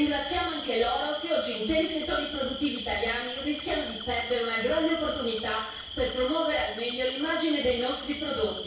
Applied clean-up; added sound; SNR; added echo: none; Cricket; 10 dB; reverberation time 0.6 s.